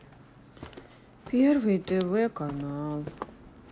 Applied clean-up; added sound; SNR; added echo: none; Walk, footsteps; 16 dB; none.